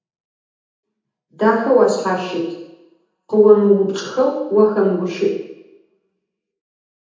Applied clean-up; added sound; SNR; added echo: none; none; none; reverberation time 0.8 s.